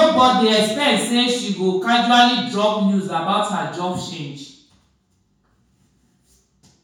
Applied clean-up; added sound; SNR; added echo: none; none; none; reverberation time 0.6 s.